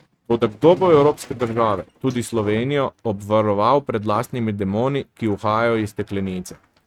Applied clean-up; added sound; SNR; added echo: neural mask model RNNoise.